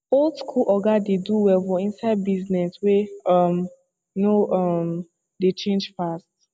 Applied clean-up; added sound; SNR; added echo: none; none; none; none.